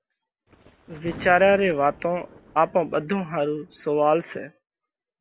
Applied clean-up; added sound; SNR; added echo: none; Thunder; 20 dB; none.